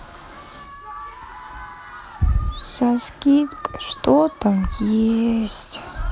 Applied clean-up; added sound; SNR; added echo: none; none; none; none.